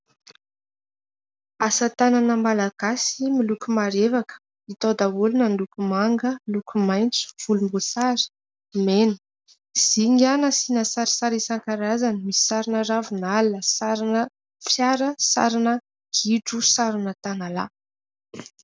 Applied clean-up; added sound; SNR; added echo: none; none; none; none.